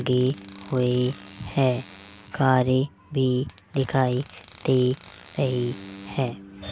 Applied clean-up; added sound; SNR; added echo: none; Fart + Bass guitar; 18 dB; none.